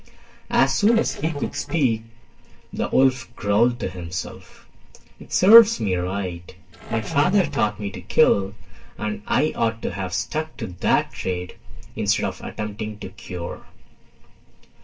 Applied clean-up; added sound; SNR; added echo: neural separator model SepFormer DNS4.